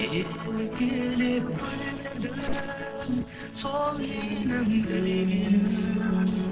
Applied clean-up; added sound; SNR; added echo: neural separator model SepFormer DNS4.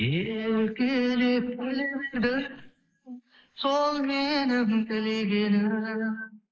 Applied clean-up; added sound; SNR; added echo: neural mask model Resemble Enhance denoiser.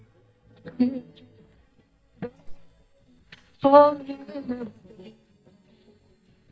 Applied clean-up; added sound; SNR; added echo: neural mask model DeepFilterNet 3.